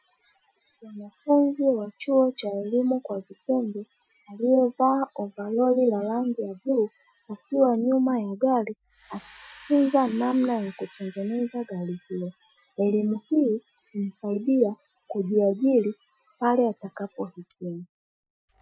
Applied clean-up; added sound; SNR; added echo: classical method Wiener filter.